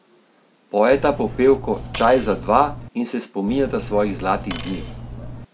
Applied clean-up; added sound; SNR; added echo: none; Cutlery, silverware; 11 dB; none.